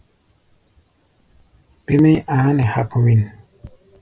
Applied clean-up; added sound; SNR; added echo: none; none; none; none.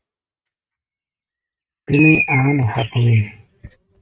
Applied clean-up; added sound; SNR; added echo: neural mask model RNNoise.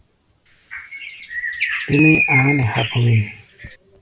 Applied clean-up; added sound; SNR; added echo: none; Bird; 3 dB; none.